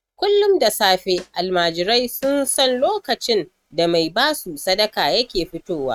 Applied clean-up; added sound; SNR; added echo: neural mask model RNNoise.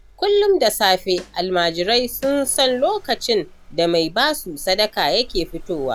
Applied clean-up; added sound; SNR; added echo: none; Accelerating, revving, vroom + Snare drum; 19 dB; none.